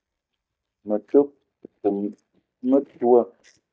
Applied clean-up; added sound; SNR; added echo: neural mask model DeepFilterNet 3.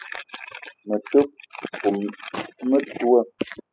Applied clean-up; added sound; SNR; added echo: classical method spectral subtraction.